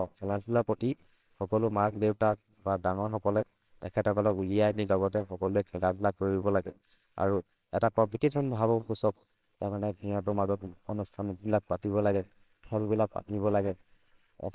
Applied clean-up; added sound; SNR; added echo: neural separator model SepFormer WHAMR!.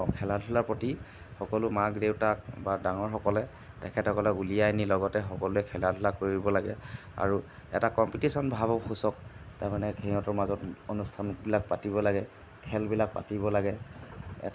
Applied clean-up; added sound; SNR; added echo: none; none; none; none.